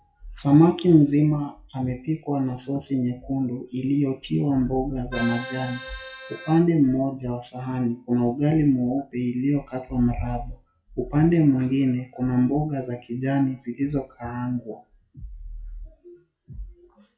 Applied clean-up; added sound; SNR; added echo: classical method WPE with log-MMSE.